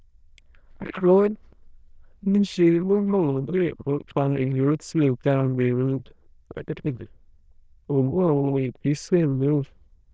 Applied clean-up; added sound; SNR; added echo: neural diffusion model UNIVERSE++.